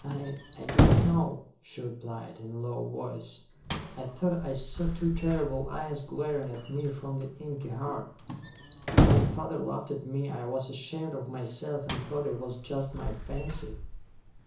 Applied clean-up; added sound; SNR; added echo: none; Squeak / Slam / Wood; -2 dB; reverberation time 0.7 s.